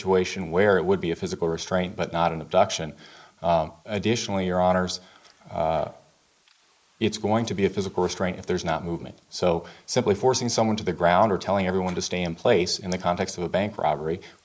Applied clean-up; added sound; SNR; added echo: neural mask model Resemble Enhance denoiser.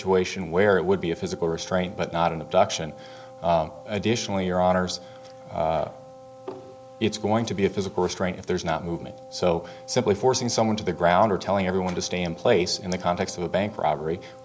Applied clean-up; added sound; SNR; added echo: none; Wind instrument, woodwind instrument; 20 dB; none.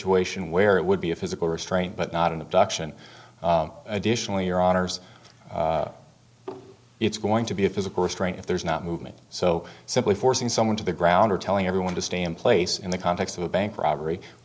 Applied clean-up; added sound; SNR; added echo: none; none; none; none.